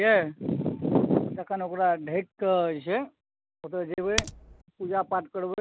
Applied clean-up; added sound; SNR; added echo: none; Typing; 6 dB; none.